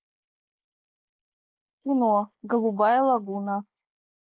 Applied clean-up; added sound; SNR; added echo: neural mask model Resemble Enhance denoiser.